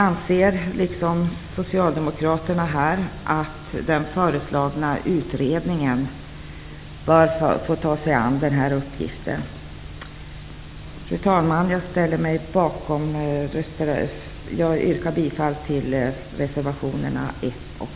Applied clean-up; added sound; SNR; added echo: none; none; none; none.